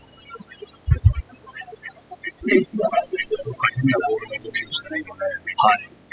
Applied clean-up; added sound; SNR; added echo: classical method spectral subtraction.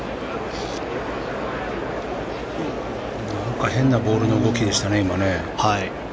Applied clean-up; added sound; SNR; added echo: none; none; none; none.